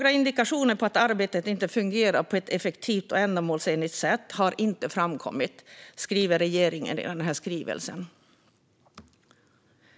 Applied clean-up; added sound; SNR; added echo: none; none; none; none.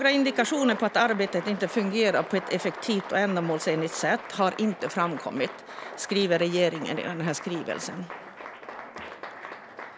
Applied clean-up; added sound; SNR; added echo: none; Applause; 12 dB; none.